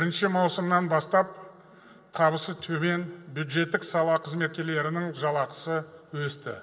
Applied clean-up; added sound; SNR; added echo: none; none; none; reverberation time 1.6 s.